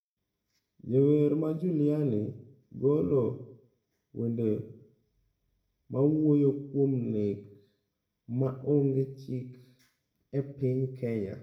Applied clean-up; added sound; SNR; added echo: none; none; none; reverberation time 0.6 s.